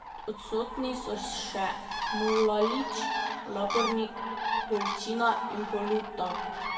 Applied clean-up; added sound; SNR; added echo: none; Bird; 3 dB; reverberation time 2.4 s.